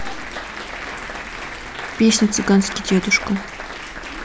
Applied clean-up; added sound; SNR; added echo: none; Applause; 10 dB; none.